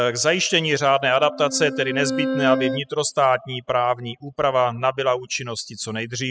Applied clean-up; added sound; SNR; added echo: classical method spectral subtraction.